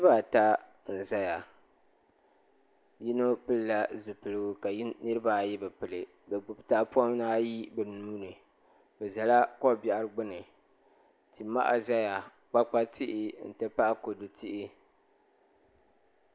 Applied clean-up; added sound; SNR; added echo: none; none; none; none.